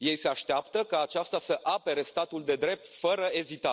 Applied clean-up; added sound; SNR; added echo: none; none; none; none.